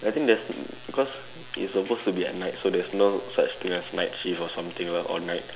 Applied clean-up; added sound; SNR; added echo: none; none; none; none.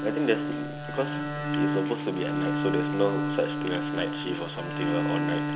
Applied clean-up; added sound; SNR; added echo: none; Bowed string instrument; -2 dB; none.